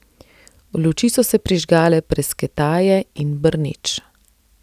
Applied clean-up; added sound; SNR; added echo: none; none; none; none.